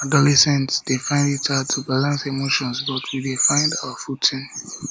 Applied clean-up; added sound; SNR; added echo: none; Bird vocalization, bird call, bird song; 7 dB; none.